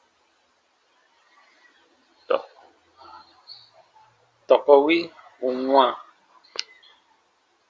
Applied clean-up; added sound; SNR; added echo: none; none; none; none.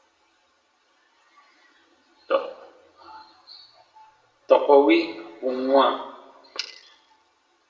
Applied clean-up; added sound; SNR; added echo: none; none; none; reverberation time 0.7 s.